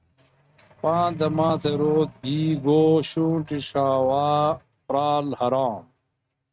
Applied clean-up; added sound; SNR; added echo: neural mask model RNNoise.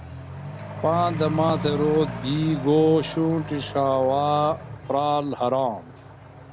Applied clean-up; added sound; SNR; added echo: none; Accelerating, revving, vroom / Truck; 10 dB; none.